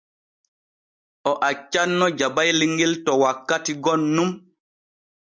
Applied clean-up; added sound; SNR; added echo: none; none; none; none.